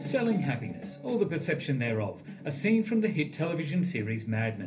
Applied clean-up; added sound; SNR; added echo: none; none; none; reverberation time 0.3 s.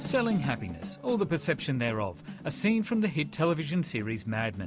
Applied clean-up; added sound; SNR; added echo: none; none; none; none.